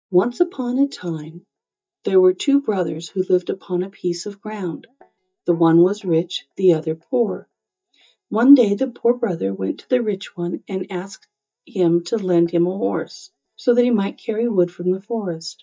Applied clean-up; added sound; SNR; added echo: neural mask model DeepFilterNet 3.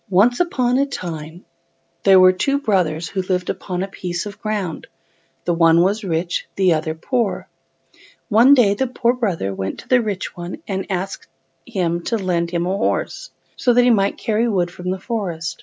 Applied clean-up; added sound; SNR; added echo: none; none; none; none.